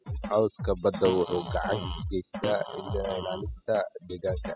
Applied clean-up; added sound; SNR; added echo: classical method spectral subtraction.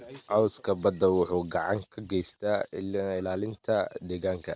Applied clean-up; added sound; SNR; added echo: none; none; none; none.